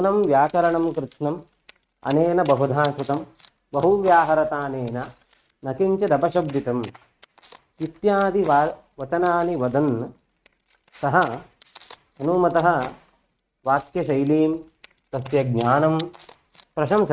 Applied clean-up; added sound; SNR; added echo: neural mask model RNNoise.